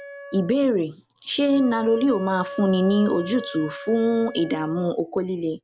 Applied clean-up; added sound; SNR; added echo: none; Wind instrument, woodwind instrument; 15 dB; none.